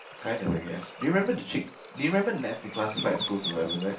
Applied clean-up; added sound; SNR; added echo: none; Water / Bird; 10 dB; reverberation time 0.3 s.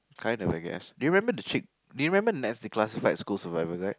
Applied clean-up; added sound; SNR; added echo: none; none; none; none.